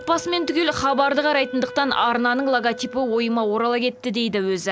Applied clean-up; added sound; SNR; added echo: none; Wind instrument, woodwind instrument; 16 dB; none.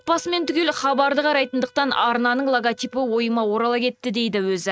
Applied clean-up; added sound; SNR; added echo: neural mask model RNNoise.